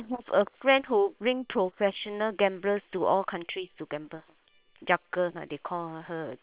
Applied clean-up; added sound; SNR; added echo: neural separator model SepFormer WHAM!.